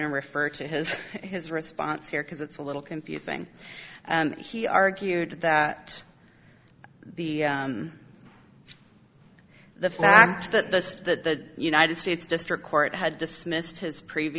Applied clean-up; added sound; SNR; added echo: none; none; none; none.